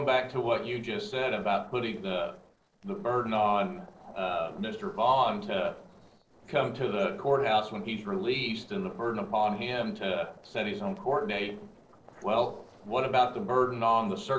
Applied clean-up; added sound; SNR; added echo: neural separator model SepFormer DNS4.